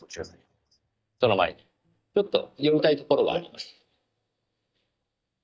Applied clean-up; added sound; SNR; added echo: neural mask model DeepFilterNet 3.